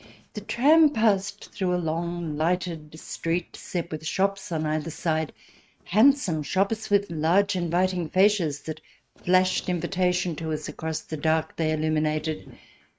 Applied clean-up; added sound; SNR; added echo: neural mask model RNNoise.